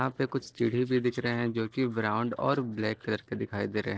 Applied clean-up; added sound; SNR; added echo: neural separator model SepFormer DNS4.